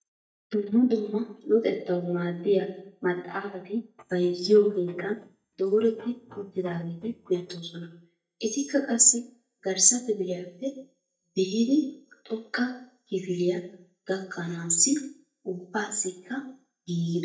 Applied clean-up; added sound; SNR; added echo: neural mask model DeepFilterNet 3.